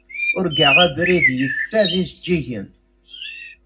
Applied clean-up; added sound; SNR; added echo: none; Bird; 1 dB; reverberation time 0.4 s.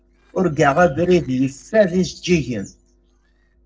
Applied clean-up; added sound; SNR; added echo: neural separator model SepFormer DNS4.